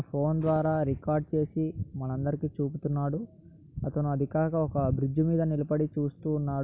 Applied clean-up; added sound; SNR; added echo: none; none; none; none.